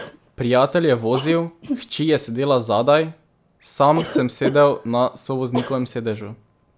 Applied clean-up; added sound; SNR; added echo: none; Cough; 12 dB; none.